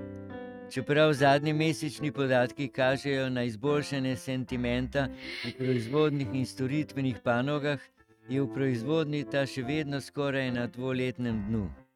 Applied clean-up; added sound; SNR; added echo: neural mask model RNNoise.